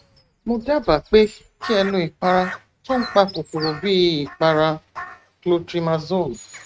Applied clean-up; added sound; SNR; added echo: neural mask model RNNoise.